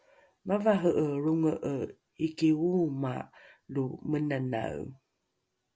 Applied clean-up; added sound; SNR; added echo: none; none; none; none.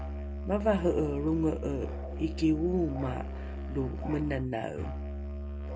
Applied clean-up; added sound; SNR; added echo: none; Musical instrument; 5 dB; none.